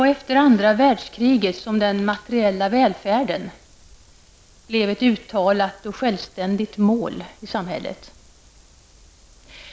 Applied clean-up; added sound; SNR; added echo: none; none; none; none.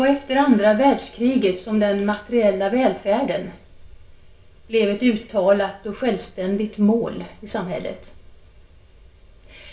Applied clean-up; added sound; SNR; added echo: none; none; none; reverberation time 0.3 s.